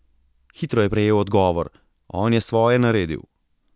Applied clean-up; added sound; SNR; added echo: none; none; none; none.